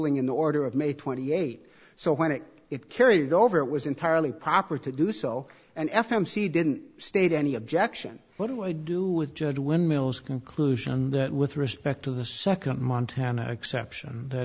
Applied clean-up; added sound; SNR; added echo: none; none; none; none.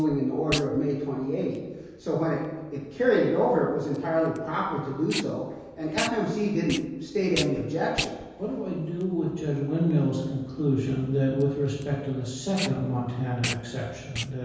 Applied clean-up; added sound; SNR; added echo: none; Packing tape, duct tape; 13 dB; reverberation time 1.2 s.